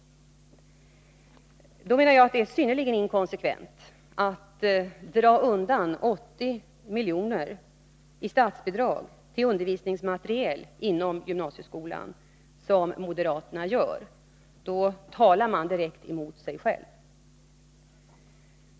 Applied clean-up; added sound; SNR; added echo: none; none; none; none.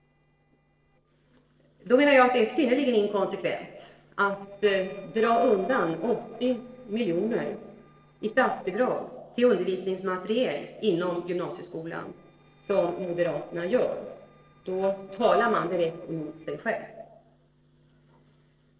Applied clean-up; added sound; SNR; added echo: neural separator model SepFormer DNS4.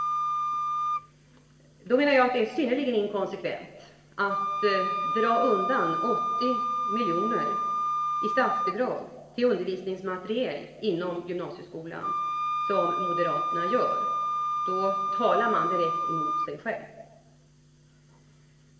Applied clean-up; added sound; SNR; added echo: none; Wind instrument, woodwind instrument; 1 dB; reverberation time 0.9 s.